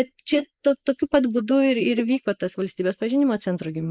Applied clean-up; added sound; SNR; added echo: neural mask model Resemble Enhance denoiser.